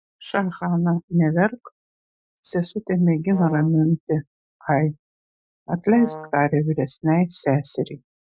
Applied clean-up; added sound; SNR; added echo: classical method Wiener filter.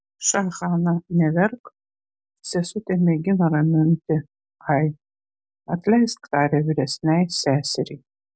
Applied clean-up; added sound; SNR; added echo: none; none; none; none.